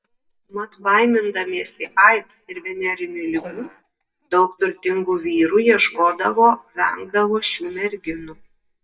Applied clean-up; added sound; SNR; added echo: neural mask model DeepFilterNet 3.